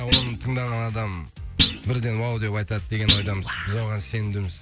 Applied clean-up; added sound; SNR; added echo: none; Thump, thud; -1 dB; none.